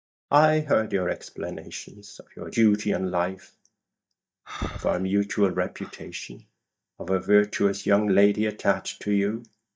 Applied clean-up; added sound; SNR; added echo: neural mask model DeepFilterNet 3.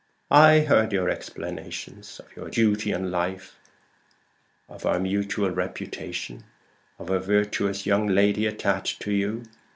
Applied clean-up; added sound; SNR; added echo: none; none; none; none.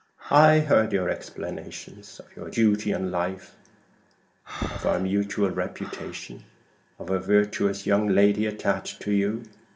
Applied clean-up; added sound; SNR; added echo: none; Breathing; 19 dB; reverberation time 1.0 s.